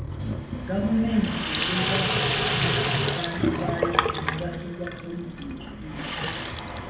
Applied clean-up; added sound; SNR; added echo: none; Sink (filling or washing) / Water tap, faucet; -3 dB; reverberation time 0.8 s.